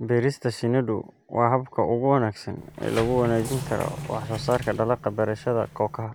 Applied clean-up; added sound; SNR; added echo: none; Sliding door; 12 dB; none.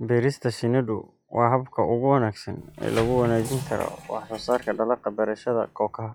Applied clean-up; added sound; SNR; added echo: classical method log-MMSE.